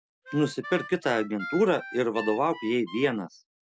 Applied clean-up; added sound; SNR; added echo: none; Harmonica; 14 dB; none.